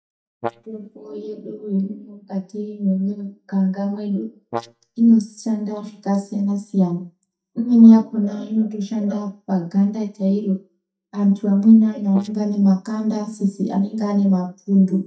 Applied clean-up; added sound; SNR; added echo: neural mask model DeepFilterNet 3.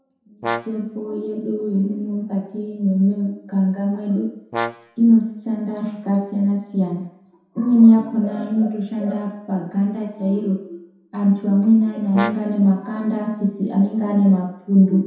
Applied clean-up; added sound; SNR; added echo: none; Brass instrument; 11 dB; reverberation time 0.7 s.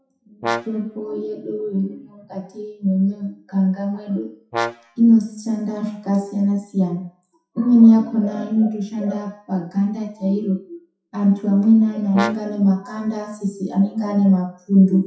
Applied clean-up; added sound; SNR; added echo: classical method WPE with log-MMSE.